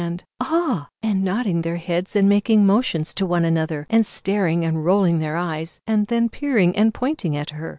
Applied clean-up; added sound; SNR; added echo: none; none; none; none.